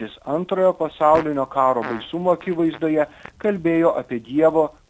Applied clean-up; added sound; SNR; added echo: none; Fart; 19 dB; none.